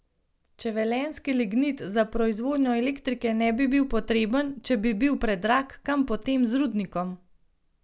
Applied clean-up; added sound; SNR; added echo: none; none; none; none.